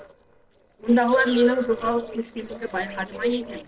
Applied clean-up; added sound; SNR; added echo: neural separator model SepFormer DNS4.